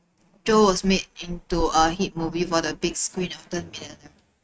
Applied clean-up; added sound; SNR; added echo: neural mask model RNNoise.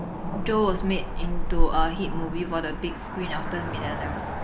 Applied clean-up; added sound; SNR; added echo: none; Cricket / Motor vehicle (road); -3 dB; none.